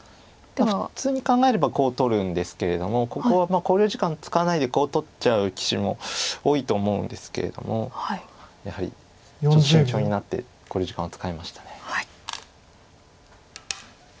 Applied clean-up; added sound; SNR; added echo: none; none; none; none.